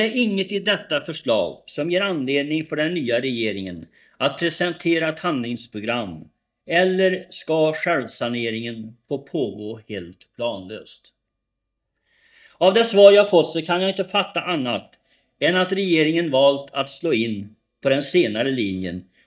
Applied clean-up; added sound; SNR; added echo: neural mask model DeepFilterNet 3.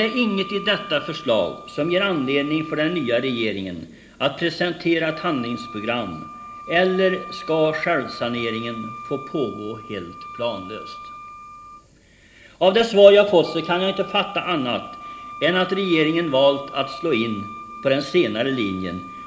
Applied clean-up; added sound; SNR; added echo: none; Wind instrument, woodwind instrument; 16 dB; reverberation time 2.8 s.